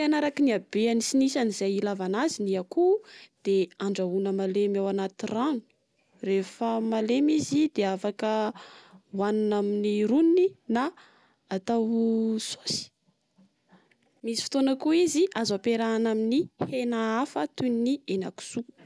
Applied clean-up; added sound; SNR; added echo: none; none; none; none.